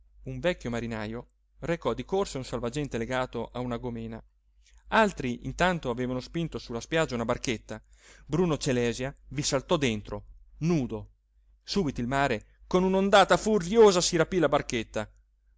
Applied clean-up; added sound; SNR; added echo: none; none; none; none.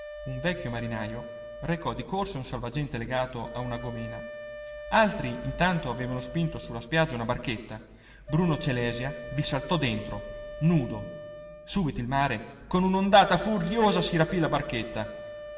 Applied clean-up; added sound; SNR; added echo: none; Wind instrument, woodwind instrument; 14 dB; reverberation time 1.6 s.